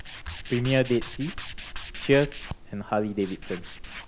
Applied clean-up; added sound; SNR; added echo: none; Tools; 9 dB; none.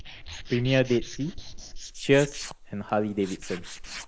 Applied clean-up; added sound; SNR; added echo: neural mask model Resemble Enhance denoiser.